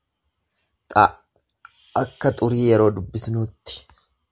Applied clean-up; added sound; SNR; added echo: none; none; none; none.